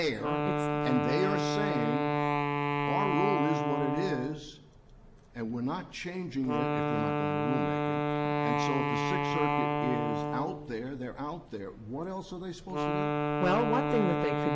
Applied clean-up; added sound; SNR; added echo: none; Wind instrument, woodwind instrument; -3 dB; none.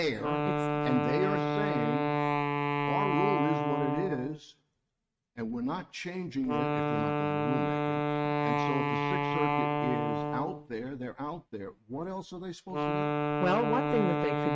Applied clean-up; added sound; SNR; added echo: neural mask model RNNoise.